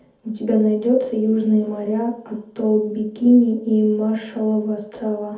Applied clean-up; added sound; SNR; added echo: none; none; none; reverberation time 0.5 s.